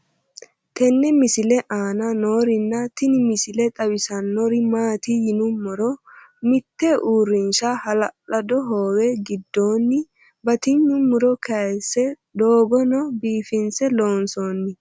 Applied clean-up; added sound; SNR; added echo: none; none; none; none.